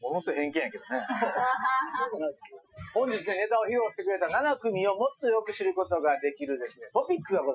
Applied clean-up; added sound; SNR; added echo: classical method Wiener filter.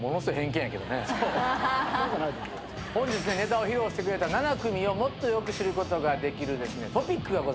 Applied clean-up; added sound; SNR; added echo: none; Guitar; 12 dB; none.